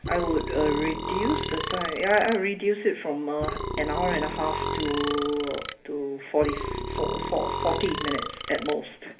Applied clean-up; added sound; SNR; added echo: none; Burping, eructation; 4 dB; reverberation time 0.3 s.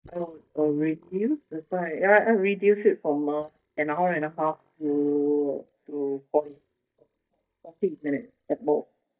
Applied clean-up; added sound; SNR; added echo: neural mask model DeepFilterNet 3.